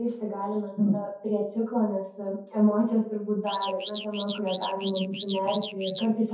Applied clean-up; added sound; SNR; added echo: none; Alarm / Car; 5 dB; reverberation time 0.6 s.